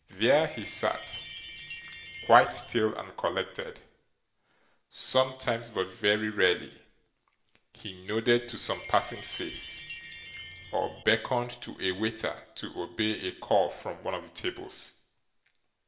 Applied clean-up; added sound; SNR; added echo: none; Chime; 15 dB; reverberation time 0.6 s.